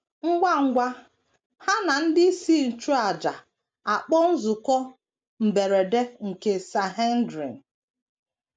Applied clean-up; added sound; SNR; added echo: none; none; none; none.